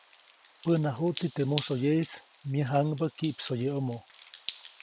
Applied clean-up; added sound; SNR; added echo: none; Drip; 8 dB; none.